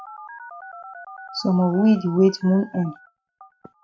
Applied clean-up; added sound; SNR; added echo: neural mask model RNNoise.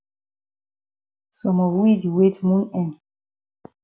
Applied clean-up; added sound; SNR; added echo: none; none; none; none.